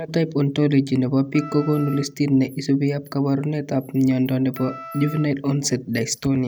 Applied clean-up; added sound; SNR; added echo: none; Wind instrument, woodwind instrument; 17 dB; none.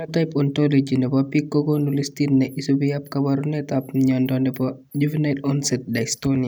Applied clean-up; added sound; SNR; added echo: none; none; none; none.